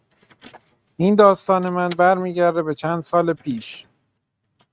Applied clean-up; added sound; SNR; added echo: neural mask model RNNoise.